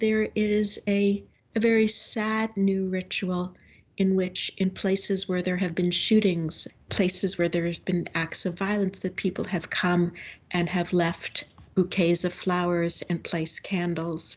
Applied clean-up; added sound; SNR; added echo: none; none; none; none.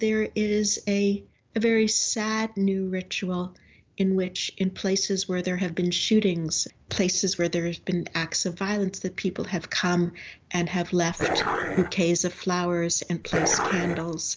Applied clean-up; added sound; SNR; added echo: none; Dog; 2 dB; none.